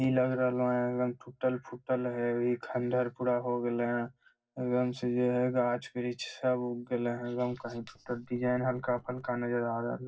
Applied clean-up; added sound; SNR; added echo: neural separator model SepFormer DNS4.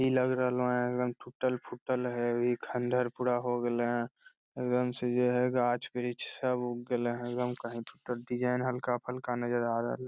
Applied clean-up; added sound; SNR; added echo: none; none; none; none.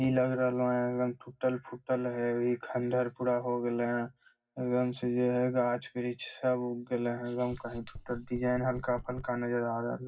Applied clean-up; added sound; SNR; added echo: none; Knock; 16 dB; reverberation time 0.4 s.